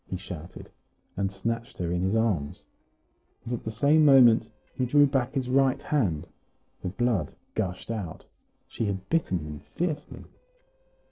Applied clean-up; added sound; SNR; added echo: neural separator model SepFormer DNS4.